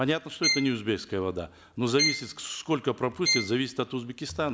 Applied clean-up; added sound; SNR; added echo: none; Bowed string instrument; 3 dB; none.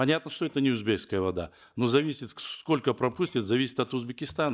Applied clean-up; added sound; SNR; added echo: neural mask model DeepFilterNet 3.